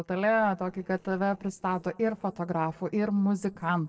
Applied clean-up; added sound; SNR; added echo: neural separator model SepFormer DNS4.